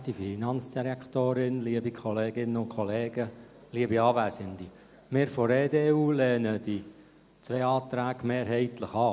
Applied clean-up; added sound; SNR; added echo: none; none; none; none.